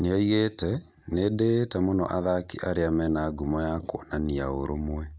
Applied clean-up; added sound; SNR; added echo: none; none; none; none.